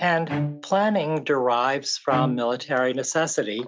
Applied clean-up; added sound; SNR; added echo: none; Bowed string instrument; 9 dB; none.